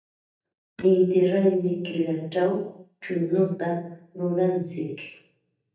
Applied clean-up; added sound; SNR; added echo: neural mask model DeepFilterNet 3.